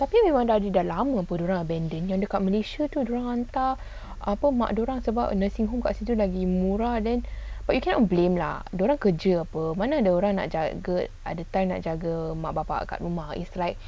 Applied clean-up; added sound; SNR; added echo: none; none; none; none.